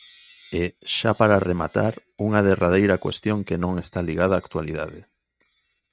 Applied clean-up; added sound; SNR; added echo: neural mask model RNNoise.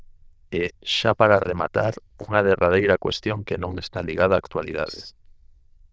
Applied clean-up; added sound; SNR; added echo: neural diffusion model UNIVERSE++.